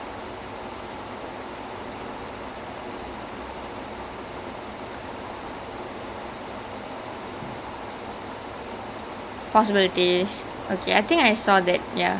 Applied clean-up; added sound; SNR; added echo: none; none; none; none.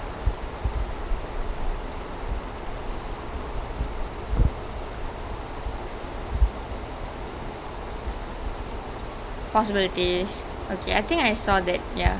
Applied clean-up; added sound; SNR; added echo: none; Cricket; -1 dB; none.